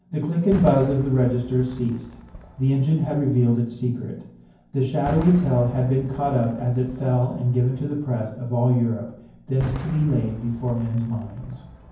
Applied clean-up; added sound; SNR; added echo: none; Fireworks; 16 dB; reverberation time 0.9 s.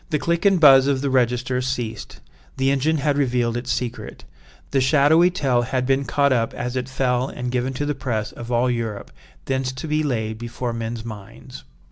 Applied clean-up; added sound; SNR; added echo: none; none; none; none.